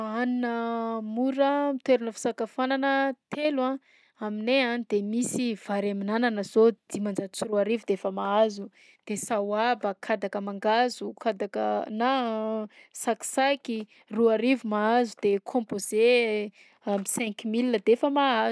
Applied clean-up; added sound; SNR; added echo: none; none; none; none.